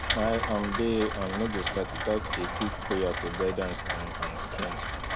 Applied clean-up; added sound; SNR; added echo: none; Rain; 1 dB; none.